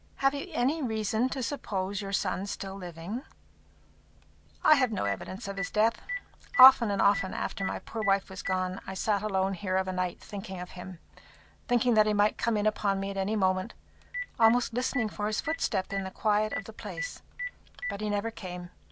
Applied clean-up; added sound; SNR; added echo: none; Telephone; 14 dB; none.